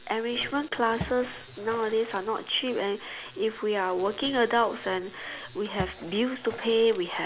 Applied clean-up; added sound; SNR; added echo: none; Water / Splash, splatter; 17 dB; none.